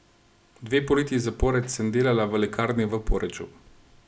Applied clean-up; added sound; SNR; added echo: none; none; none; none.